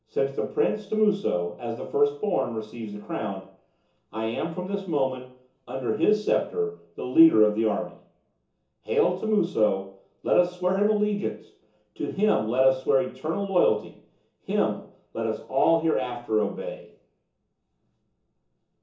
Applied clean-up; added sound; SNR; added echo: none; none; none; reverberation time 0.6 s.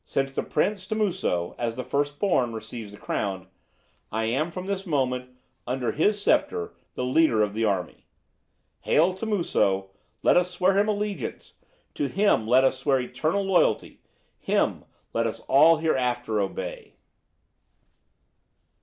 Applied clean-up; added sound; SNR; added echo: none; none; none; none.